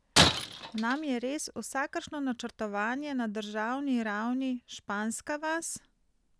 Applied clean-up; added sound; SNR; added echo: none; Shatter; -3 dB; none.